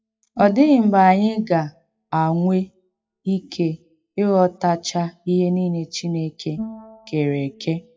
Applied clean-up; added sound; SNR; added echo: classical method WPE with log-MMSE.